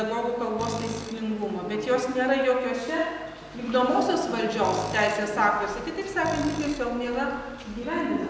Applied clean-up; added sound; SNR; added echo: none; Tools; 13 dB; none.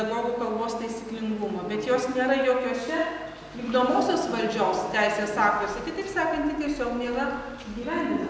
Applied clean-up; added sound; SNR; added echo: none; none; none; none.